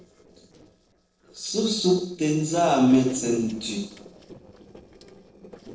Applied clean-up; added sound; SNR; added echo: neural separator model SepFormer DNS4.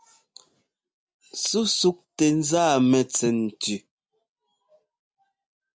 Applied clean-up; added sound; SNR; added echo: none; none; none; none.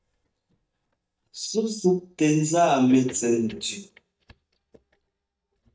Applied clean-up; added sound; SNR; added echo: neural mask model DeepFilterNet 3.